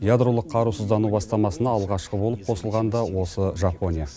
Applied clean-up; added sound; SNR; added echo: none; none; none; none.